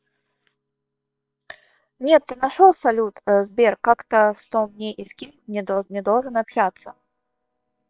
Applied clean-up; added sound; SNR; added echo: neural separator model SepFormer WHAM!.